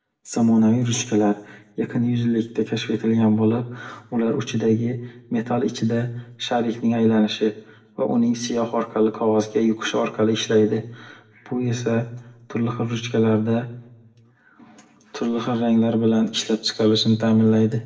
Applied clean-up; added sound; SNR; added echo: none; none; none; reverberation time 0.6 s.